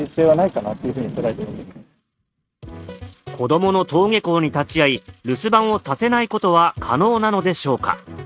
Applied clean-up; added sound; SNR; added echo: neural mask model RNNoise.